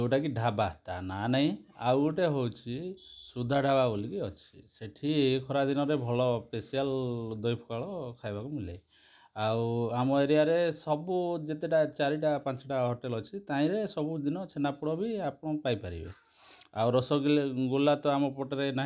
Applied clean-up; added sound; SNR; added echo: none; none; none; none.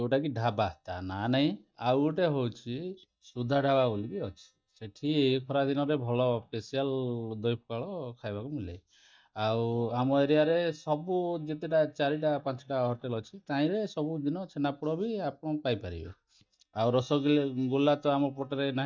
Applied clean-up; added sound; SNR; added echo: neural mask model DeepFilterNet 3.